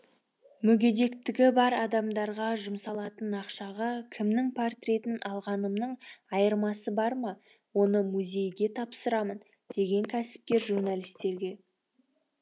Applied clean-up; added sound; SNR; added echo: none; none; none; none.